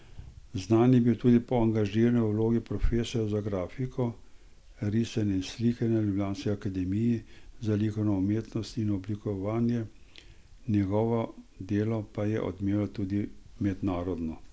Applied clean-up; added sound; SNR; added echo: none; none; none; none.